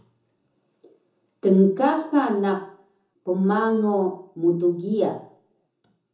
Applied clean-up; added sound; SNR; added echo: none; none; none; reverberation time 0.6 s.